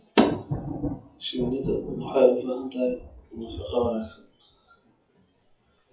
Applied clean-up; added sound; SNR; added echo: classical method WPE with log-MMSE.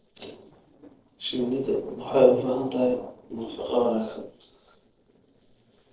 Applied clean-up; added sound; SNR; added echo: neural separator model SepFormer DNS4.